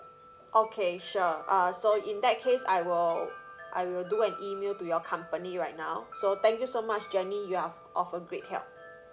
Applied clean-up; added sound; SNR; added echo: none; Wind chime; 17 dB; none.